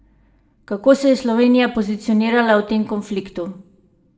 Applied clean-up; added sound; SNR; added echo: none; none; none; reverberation time 0.5 s.